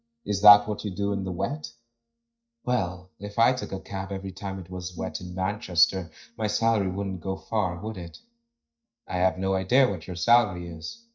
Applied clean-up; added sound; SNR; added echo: neural mask model DeepFilterNet 3.